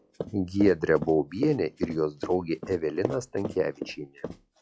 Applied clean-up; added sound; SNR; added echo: classical method log-MMSE.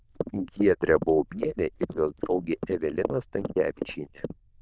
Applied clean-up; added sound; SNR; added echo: neural diffusion model UNIVERSE++.